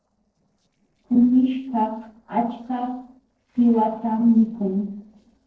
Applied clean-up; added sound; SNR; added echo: neural separator model SepFormer DNS4.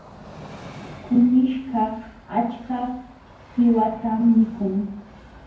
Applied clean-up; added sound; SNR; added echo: none; Train; 20 dB; reverberation time 0.9 s.